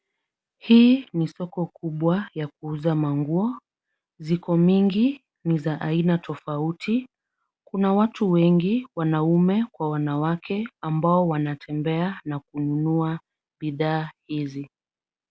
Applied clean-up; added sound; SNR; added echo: none; none; none; none.